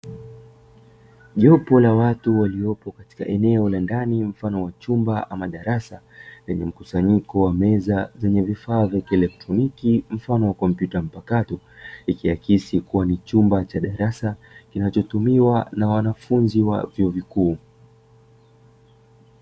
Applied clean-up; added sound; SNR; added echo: none; none; none; none.